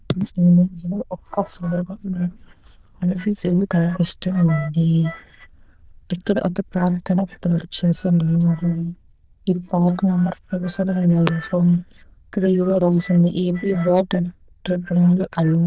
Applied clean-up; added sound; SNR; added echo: neural diffusion model UNIVERSE++.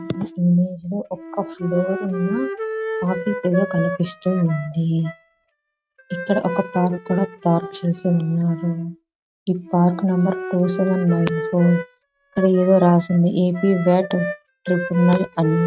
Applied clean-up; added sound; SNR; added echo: neural mask model RNNoise.